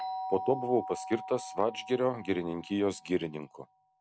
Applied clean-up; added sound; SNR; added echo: none; Doorbell; 10 dB; none.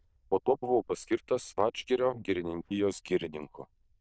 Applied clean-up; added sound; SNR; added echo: neural diffusion model UNIVERSE++.